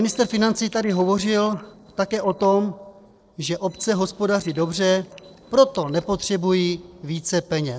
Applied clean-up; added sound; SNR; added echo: neural separator model SepFormer DNS4.